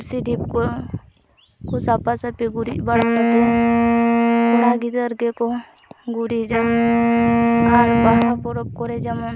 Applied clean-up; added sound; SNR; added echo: none; Wind instrument, woodwind instrument; -5 dB; none.